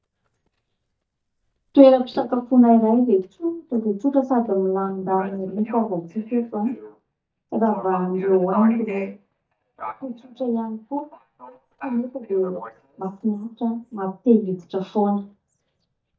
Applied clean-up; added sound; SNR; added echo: neural mask model DeepFilterNet 3.